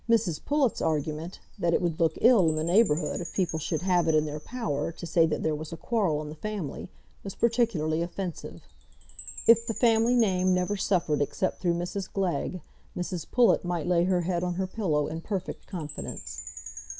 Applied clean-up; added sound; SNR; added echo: none; Chime; 19 dB; none.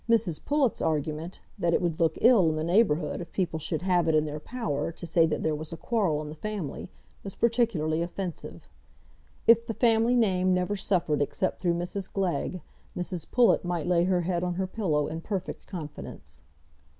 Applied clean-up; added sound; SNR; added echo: none; none; none; none.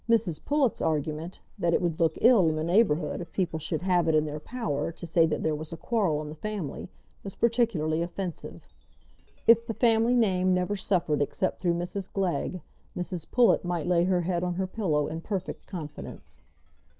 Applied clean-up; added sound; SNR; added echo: neural separator model SepFormer DNS4.